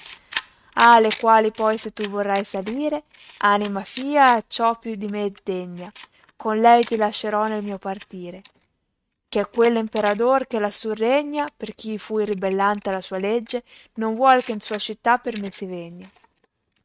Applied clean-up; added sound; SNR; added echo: neural mask model RNNoise.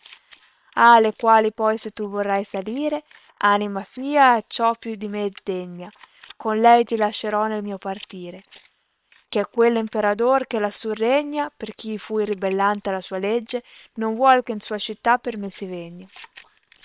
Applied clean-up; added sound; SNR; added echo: neural separator model SepFormer WHAM!.